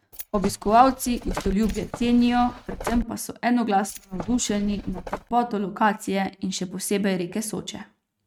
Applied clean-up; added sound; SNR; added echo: neural mask model RNNoise.